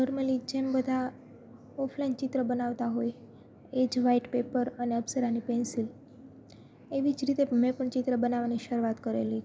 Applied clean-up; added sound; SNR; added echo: none; none; none; none.